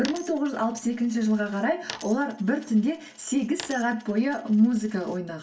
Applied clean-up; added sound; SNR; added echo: none; Coin (dropping); 20 dB; reverberation time 0.1 s.